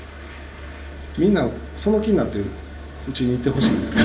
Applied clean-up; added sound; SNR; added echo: none; none; none; reverberation time 0.5 s.